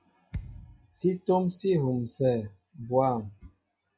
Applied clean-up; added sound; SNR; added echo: classical method log-MMSE.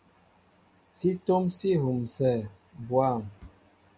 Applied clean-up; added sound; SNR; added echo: none; none; none; none.